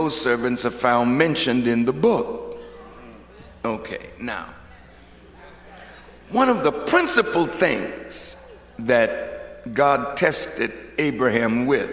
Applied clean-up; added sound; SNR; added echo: none; none; none; none.